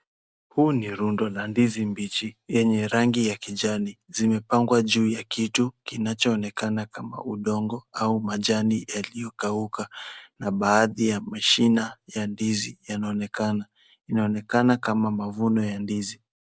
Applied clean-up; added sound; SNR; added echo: none; none; none; none.